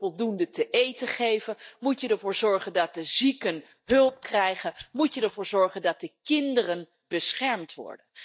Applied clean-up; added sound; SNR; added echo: neural mask model DeepFilterNet 3.